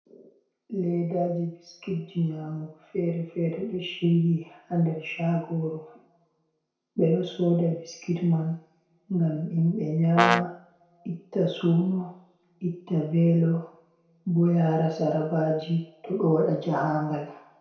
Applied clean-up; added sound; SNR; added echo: none; Brass instrument; 0 dB; reverberation time 0.6 s.